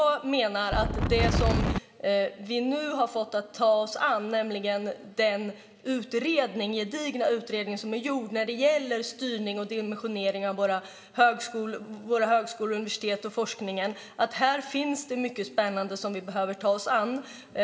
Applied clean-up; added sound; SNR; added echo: none; Wind; -3 dB; reverberation time 2.7 s.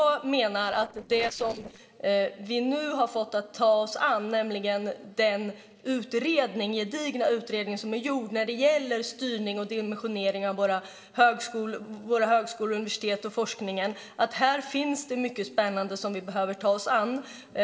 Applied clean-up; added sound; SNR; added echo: neural separator model SepFormer DNS4.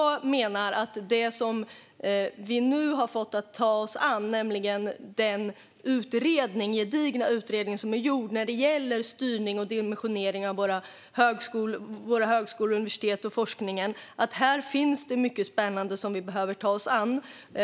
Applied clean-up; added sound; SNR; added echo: none; none; none; none.